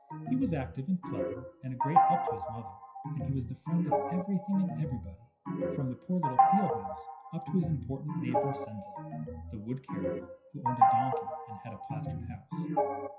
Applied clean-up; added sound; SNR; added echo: classical method WPE with log-MMSE.